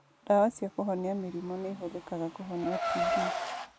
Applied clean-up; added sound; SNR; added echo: none; Car; 4 dB; none.